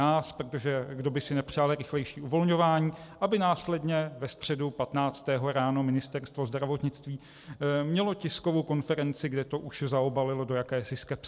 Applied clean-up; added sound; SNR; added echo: none; none; none; none.